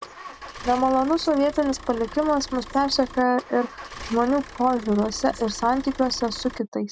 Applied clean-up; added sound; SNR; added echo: none; Idling / Engine starting / Motor vehicle (road); 16 dB; none.